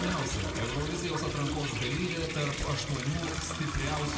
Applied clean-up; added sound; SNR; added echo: none; Toilet flush; 5 dB; reverberation time 1.7 s.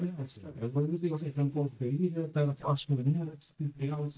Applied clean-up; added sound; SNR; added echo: neural mask model DeepFilterNet 3.